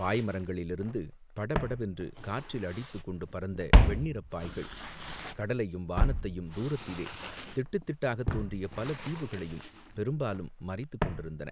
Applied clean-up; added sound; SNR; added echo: none; Walk, footsteps; -3 dB; none.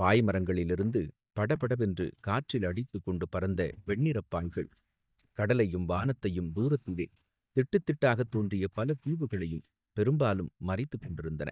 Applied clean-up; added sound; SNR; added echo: neural mask model DeepFilterNet 3.